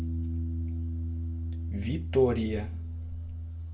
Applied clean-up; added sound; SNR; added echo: none; Piano; 0 dB; reverberation time 0.2 s.